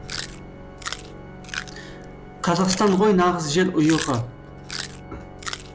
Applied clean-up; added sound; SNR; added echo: none; Organ + Chewing, mastication; 11 dB; none.